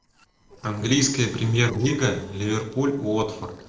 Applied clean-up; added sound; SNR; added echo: neural separator model SepFormer DNS4.